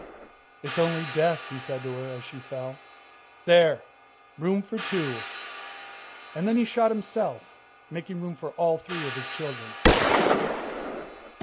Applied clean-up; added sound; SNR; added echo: none; Hi-hat; 14 dB; none.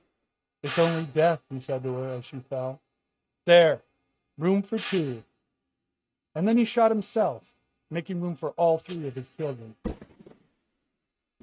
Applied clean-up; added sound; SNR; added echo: neural mask model RNNoise.